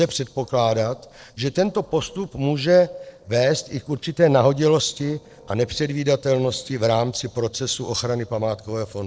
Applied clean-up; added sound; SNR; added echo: neural separator model SepFormer DNS4.